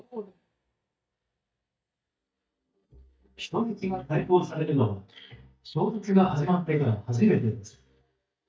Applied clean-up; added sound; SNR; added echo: neural mask model DeepFilterNet 3.